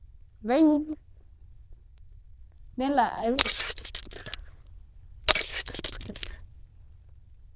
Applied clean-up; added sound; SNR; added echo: neural diffusion model UNIVERSE++.